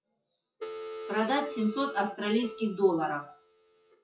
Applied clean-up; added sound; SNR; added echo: classical method WPE with log-MMSE.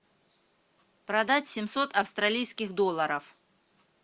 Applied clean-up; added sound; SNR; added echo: none; none; none; none.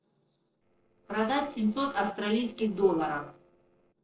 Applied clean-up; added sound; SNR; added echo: neural separator model SepFormer DNS4.